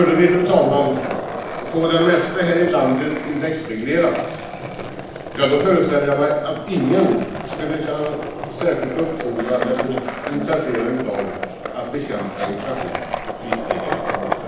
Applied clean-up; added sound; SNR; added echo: none; Skateboard; 8 dB; reverberation time 0.9 s.